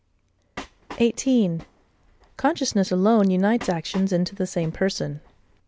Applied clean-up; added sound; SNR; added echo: none; Train; 20 dB; none.